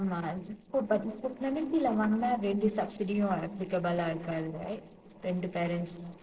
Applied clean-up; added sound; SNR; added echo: neural separator model SepFormer DNS4.